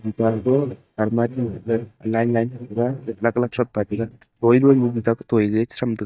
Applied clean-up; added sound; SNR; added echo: neural mask model DeepFilterNet 3.